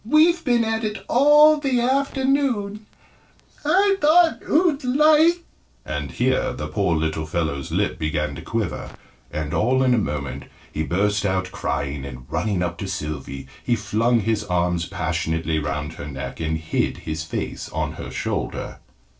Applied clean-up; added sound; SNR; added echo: neural separator model SepFormer DNS4.